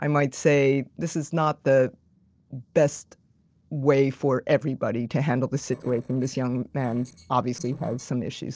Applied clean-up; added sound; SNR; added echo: neural separator model SepFormer DNS4.